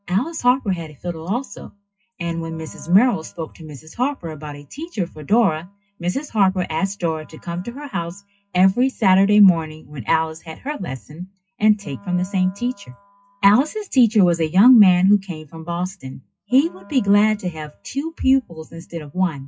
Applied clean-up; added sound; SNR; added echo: classical method WPE with log-MMSE.